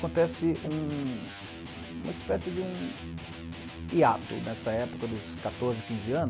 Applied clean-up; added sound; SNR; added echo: none; Electric guitar; 9 dB; none.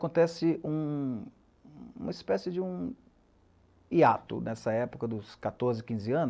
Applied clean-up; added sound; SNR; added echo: none; none; none; none.